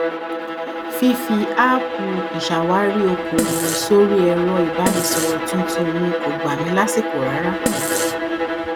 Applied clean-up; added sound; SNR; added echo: none; Fart + Bowed string instrument; 2 dB; none.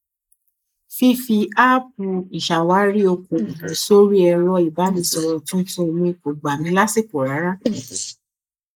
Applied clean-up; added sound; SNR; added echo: neural mask model Resemble Enhance denoiser.